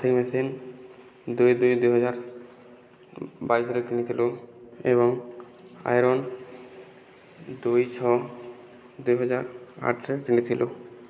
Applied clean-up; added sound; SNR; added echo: none; none; none; none.